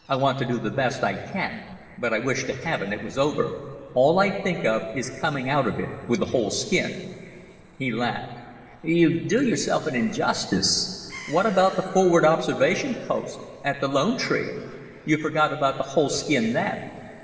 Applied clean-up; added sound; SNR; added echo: neural separator model SepFormer DNS4.